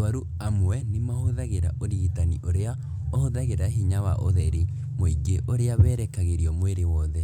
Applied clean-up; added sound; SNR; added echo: none; none; none; none.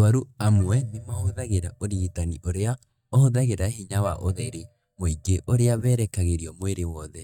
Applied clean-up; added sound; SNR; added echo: neural mask model DeepFilterNet 3.